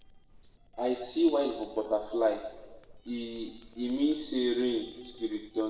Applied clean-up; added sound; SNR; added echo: neural separator model SepFormer DNS4.